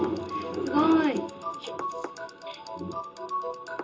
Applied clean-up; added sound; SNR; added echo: none; none; none; reverberation time 0.2 s.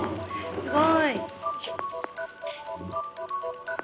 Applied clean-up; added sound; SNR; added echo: none; none; none; none.